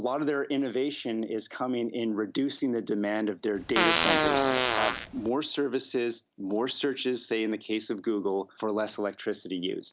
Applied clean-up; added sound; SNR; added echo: none; Fart; -4 dB; none.